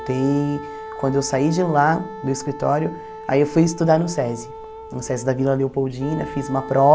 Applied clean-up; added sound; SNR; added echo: none; Wind instrument, woodwind instrument; 14 dB; none.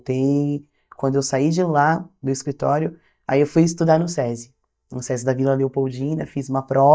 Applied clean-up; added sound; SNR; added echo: neural mask model DeepFilterNet 3.